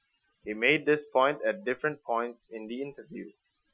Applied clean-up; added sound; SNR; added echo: classical method Wiener filter.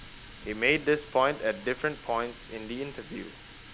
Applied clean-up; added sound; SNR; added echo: none; Water tap, faucet; 16 dB; none.